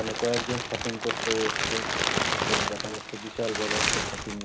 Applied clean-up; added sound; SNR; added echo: none; Crumpling, crinkling; -3 dB; none.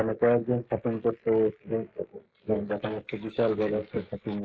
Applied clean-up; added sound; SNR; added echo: neural mask model Resemble Enhance denoiser.